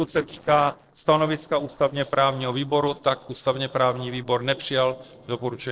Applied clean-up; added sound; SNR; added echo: neural separator model SepFormer DNS4.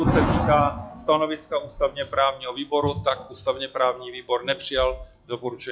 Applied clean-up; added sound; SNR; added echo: classical method log-MMSE.